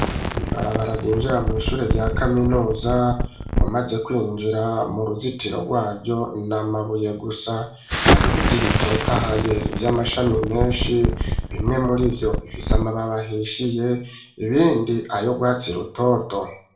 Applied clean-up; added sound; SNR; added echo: none; Explosion; 2 dB; reverberation time 0.4 s.